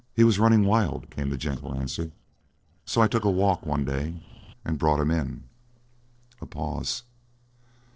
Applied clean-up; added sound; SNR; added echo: neural separator model SepFormer DNS4.